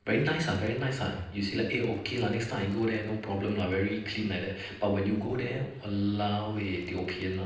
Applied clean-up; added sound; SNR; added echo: neural separator model SepFormer DNS4.